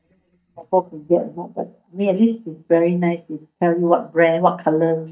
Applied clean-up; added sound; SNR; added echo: neural mask model DeepFilterNet 3.